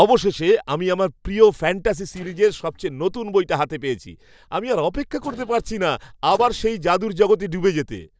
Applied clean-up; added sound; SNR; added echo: neural separator model SepFormer DNS4.